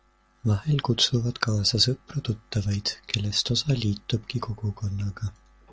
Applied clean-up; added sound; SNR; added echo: none; none; none; none.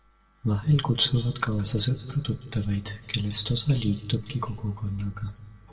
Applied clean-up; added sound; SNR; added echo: none; none; none; reverberation time 1.5 s.